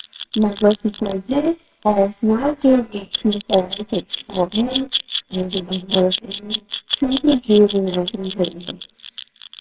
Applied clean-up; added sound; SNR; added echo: neural separator model SepFormer WHAMR!.